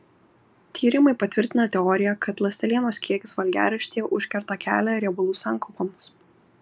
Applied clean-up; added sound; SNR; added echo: none; none; none; none.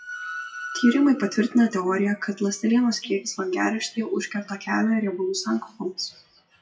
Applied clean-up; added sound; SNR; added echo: classical method WPE with log-MMSE.